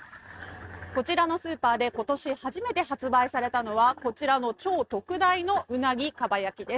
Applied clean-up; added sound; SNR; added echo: neural mask model RNNoise.